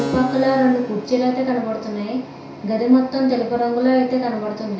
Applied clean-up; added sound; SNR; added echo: none; Keyboard (musical); 15 dB; reverberation time 0.6 s.